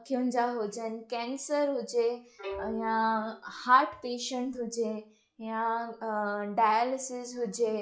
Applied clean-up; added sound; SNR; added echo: classical method log-MMSE.